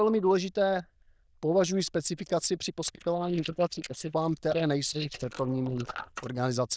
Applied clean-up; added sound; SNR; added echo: neural diffusion model UNIVERSE++.